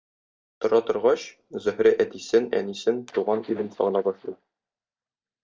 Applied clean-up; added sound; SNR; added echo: neural mask model DeepFilterNet 3.